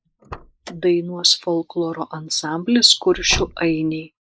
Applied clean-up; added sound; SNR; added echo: neural mask model Resemble Enhance denoiser.